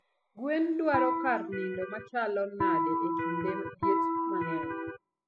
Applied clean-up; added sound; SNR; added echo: classical method spectral subtraction.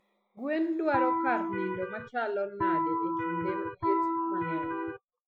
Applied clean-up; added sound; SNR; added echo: classical method Wiener filter.